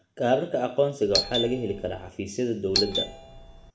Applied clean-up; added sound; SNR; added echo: none; Doorbell; 3 dB; reverberation time 0.6 s.